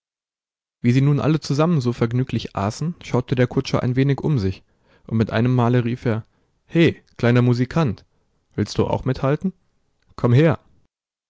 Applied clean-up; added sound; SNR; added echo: none; none; none; none.